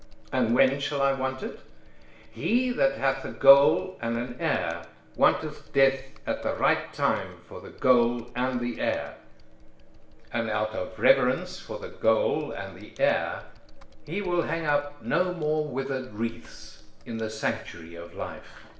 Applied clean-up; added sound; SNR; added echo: none; Computer keyboard; 17 dB; reverberation time 0.7 s.